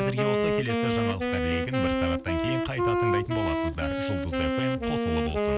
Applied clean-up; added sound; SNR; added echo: none; Wind instrument, woodwind instrument; -5 dB; none.